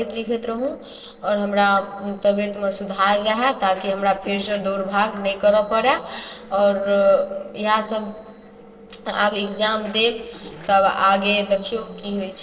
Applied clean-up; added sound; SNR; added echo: neural separator model SepFormer DNS4.